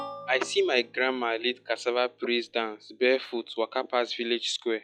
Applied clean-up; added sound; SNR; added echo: classical method log-MMSE.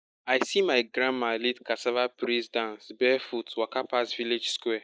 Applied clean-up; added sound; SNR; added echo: neural mask model Resemble Enhance denoiser.